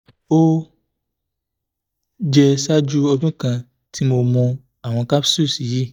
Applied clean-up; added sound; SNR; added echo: neural mask model DeepFilterNet 3.